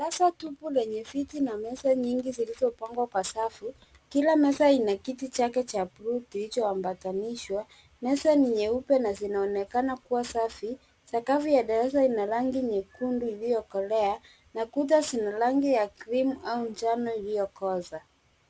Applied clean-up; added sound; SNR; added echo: none; none; none; none.